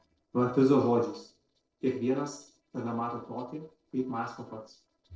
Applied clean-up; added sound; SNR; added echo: neural separator model SepFormer DNS4.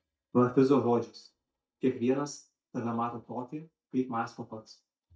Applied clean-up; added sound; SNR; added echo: neural mask model DeepFilterNet 3.